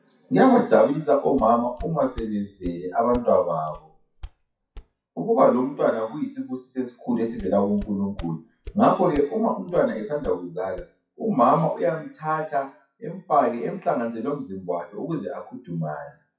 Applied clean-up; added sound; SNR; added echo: classical method WPE with log-MMSE.